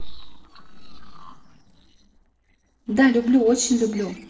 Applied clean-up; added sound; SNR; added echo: neural separator model SepFormer DNS4.